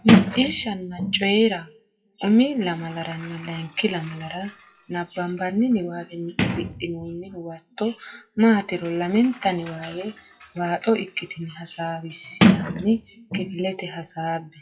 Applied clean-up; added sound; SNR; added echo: classical method WPE with log-MMSE.